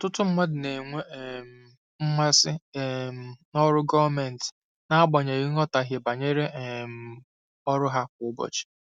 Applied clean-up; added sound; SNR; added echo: none; none; none; none.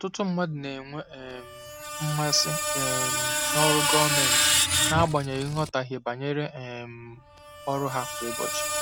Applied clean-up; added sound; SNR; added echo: none; Screech; -1 dB; none.